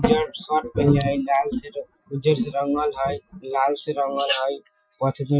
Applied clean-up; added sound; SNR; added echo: classical method Wiener filter.